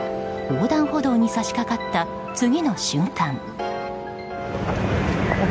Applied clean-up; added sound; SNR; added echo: none; none; none; none.